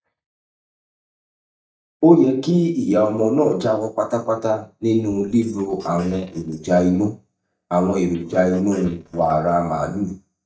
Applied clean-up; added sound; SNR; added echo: neural mask model DeepFilterNet 3.